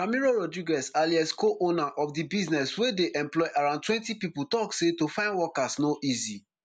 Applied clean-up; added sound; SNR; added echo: none; none; none; none.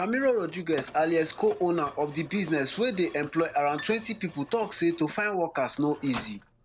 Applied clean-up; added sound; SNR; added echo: none; Piano + Mechanisms; 18 dB; none.